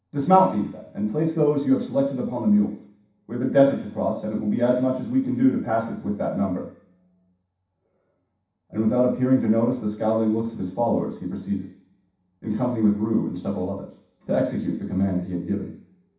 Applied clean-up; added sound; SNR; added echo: none; none; none; reverberation time 0.7 s.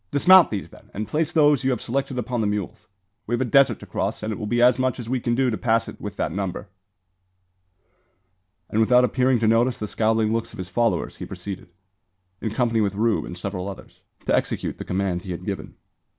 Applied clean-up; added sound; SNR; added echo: none; none; none; none.